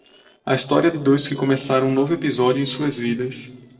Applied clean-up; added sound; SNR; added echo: neural separator model SepFormer DNS4.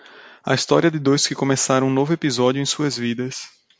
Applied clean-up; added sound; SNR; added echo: none; none; none; none.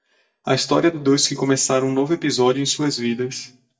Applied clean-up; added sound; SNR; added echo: neural mask model DeepFilterNet 3.